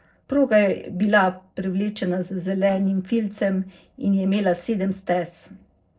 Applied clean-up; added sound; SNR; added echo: neural separator model SepFormer DNS4.